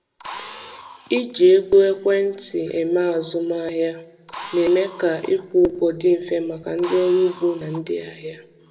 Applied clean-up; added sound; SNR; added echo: none; Drill; 19 dB; reverberation time 1.1 s.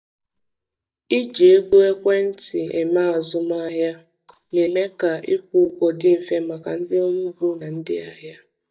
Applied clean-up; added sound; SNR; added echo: neural mask model DeepFilterNet 3.